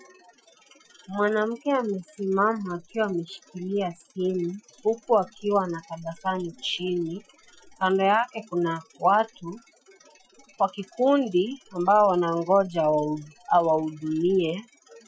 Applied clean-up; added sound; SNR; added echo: classical method Wiener filter.